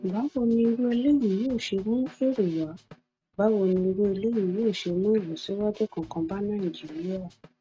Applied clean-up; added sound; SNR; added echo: neural mask model RNNoise.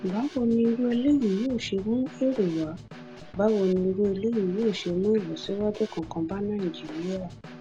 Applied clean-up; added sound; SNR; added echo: none; Snare drum / Drum kit; 17 dB; none.